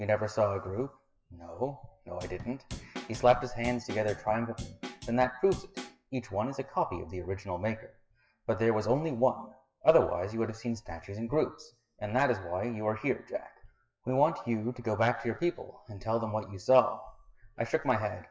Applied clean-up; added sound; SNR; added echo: classical method WPE with log-MMSE.